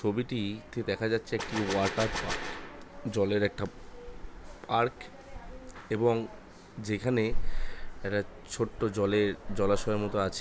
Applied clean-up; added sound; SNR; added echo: none; Gunshot, gunfire; 7 dB; none.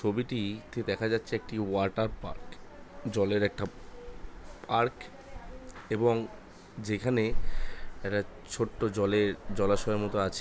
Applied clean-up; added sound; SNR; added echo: none; none; none; none.